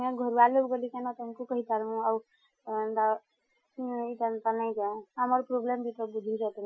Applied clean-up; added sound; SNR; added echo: classical method Wiener filter.